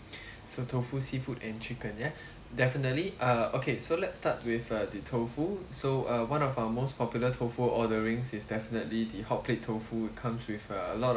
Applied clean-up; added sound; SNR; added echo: none; none; none; none.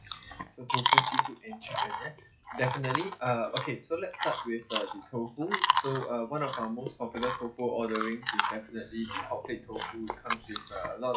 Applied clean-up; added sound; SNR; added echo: classical method log-MMSE.